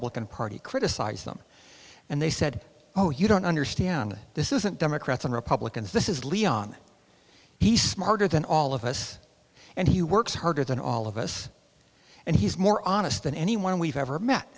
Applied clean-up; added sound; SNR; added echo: none; none; none; none.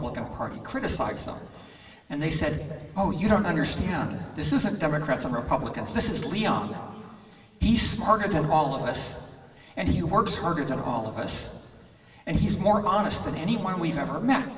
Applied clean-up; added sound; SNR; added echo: none; none; none; reverberation time 2.3 s.